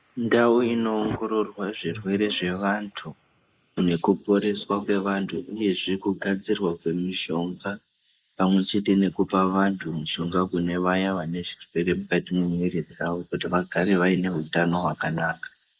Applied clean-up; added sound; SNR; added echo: neural mask model Resemble Enhance denoiser.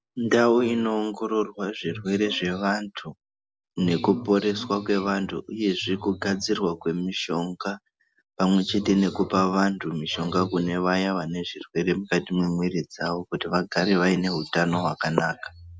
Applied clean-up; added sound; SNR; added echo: none; none; none; none.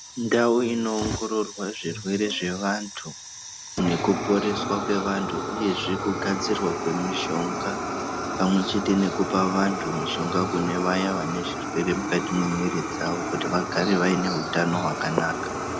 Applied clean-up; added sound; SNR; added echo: none; Fire; 5 dB; none.